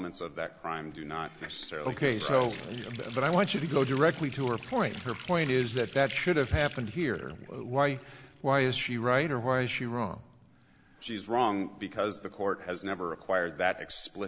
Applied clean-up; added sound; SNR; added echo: none; Water tap, faucet; 19 dB; none.